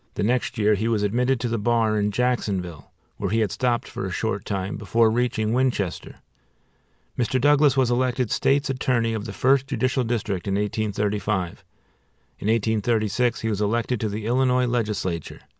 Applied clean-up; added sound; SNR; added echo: none; none; none; none.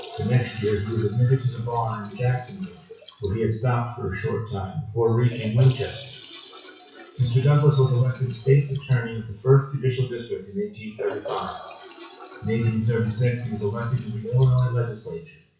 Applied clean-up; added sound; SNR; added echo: classical method WPE with log-MMSE.